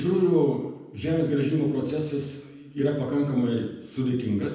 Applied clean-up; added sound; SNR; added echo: none; none; none; reverberation time 0.8 s.